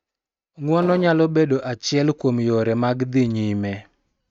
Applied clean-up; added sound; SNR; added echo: neural mask model RNNoise.